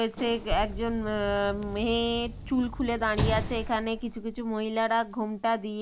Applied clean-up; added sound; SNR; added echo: none; Sliding door / Slam; 8 dB; none.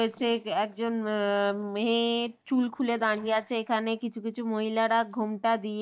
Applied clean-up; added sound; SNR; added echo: neural mask model DeepFilterNet 3.